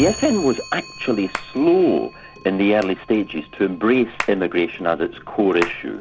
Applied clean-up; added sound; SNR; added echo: none; Clock + Hands; 15 dB; none.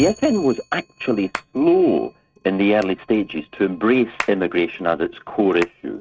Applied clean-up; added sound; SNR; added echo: neural mask model RNNoise.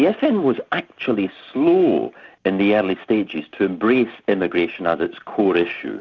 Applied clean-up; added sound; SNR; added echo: none; none; none; none.